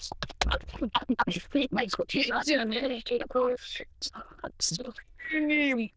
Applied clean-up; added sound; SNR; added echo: neural diffusion model UNIVERSE++.